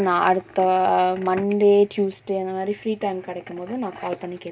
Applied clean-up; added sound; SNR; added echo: none; none; none; none.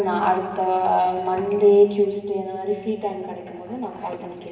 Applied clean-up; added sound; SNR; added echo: none; none; none; reverberation time 1.9 s.